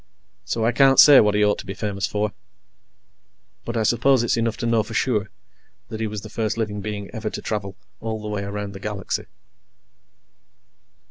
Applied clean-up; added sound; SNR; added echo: none; none; none; none.